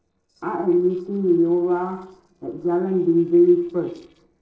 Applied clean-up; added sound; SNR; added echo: neural separator model SepFormer DNS4.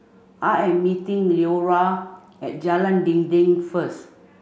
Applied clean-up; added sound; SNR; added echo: none; none; none; none.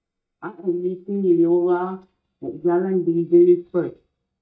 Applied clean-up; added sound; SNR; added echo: neural mask model DeepFilterNet 3.